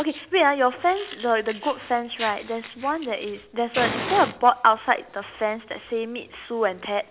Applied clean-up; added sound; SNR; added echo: none; Fire; 13 dB; none.